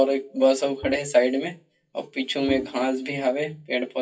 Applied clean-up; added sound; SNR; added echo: classical method WPE with log-MMSE.